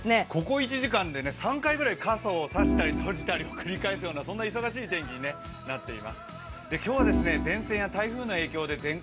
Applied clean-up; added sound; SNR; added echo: none; Organ; 2 dB; none.